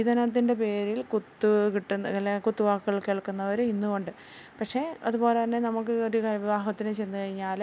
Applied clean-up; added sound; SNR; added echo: none; none; none; none.